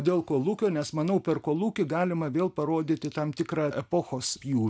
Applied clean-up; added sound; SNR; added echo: none; none; none; none.